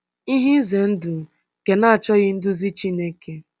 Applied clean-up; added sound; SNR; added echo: none; none; none; none.